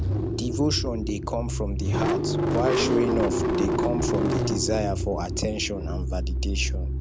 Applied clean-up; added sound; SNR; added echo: none; Engine starting / Car; -3 dB; none.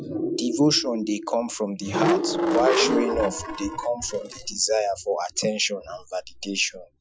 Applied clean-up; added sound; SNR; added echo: classical method Wiener filter.